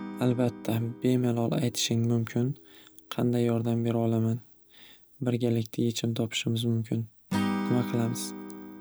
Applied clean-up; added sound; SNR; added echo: none; Acoustic guitar / Strum; 10 dB; none.